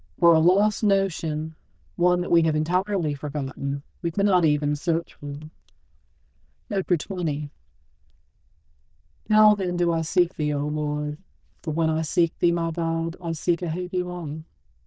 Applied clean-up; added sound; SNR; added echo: neural diffusion model UNIVERSE++.